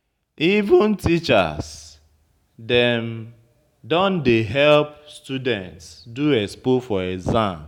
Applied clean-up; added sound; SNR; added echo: none; none; none; none.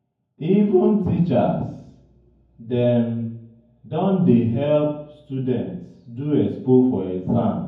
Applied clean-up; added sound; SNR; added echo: none; none; none; reverberation time 0.9 s.